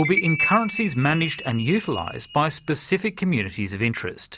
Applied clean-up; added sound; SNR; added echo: none; Chime; 4 dB; none.